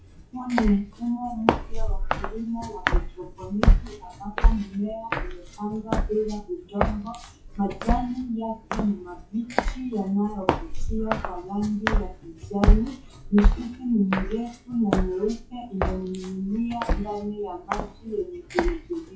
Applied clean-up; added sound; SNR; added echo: classical method WPE with log-MMSE.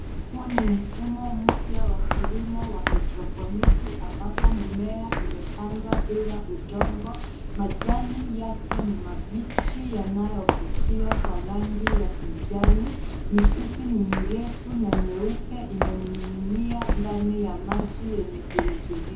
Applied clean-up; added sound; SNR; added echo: none; Walk, footsteps; -5 dB; reverberation time 0.5 s.